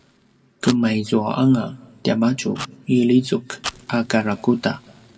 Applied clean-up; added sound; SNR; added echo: none; Fire; 18 dB; reverberation time 1.9 s.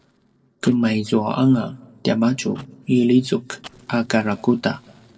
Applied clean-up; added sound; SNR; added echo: neural separator model SepFormer DNS4.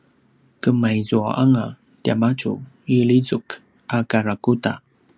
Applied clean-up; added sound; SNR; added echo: none; none; none; none.